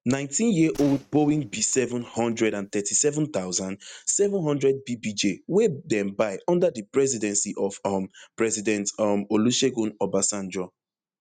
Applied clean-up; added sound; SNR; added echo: neural mask model RNNoise.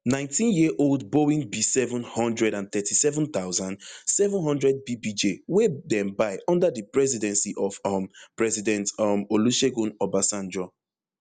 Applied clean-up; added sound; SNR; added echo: none; none; none; none.